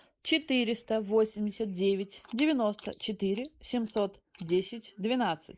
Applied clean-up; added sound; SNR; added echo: neural mask model Resemble Enhance denoiser.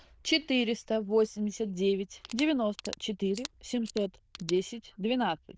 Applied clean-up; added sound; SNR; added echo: neural diffusion model UNIVERSE++.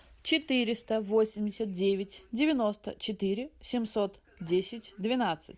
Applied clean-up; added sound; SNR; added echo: none; none; none; none.